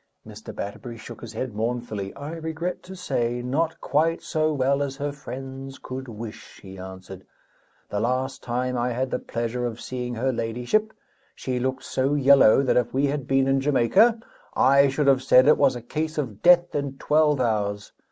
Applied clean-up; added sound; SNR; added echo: none; none; none; none.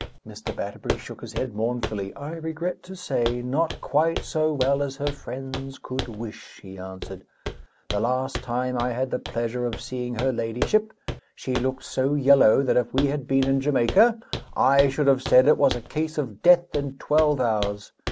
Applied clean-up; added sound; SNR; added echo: none; Walk, footsteps; 11 dB; none.